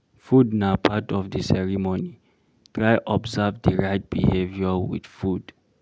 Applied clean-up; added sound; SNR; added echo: none; none; none; none.